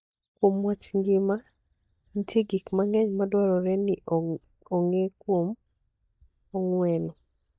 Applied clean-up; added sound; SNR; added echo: neural mask model DeepFilterNet 3.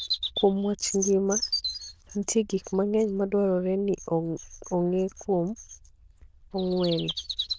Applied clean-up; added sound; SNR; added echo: neural diffusion model UNIVERSE++.